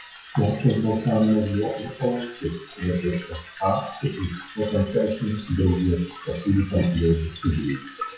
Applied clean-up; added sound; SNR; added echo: classical method WPE with log-MMSE.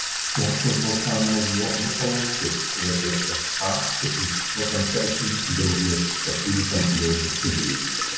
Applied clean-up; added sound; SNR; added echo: none; Sink (filling or washing) / Water tap, faucet; 0 dB; reverberation time 1.0 s.